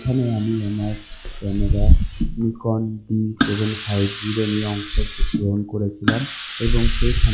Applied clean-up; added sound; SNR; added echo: classical method log-MMSE.